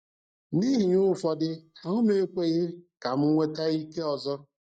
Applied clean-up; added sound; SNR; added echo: neural mask model DeepFilterNet 3.